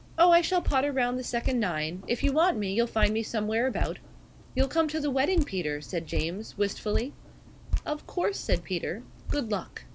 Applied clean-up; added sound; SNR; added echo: none; Drip; 5 dB; none.